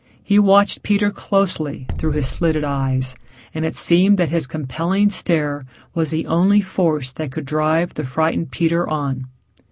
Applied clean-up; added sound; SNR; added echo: none; Bass drum; 8 dB; none.